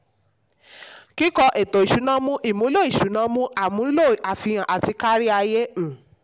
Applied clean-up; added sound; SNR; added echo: none; none; none; none.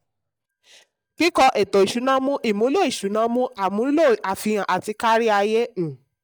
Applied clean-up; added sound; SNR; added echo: neural mask model DeepFilterNet 3.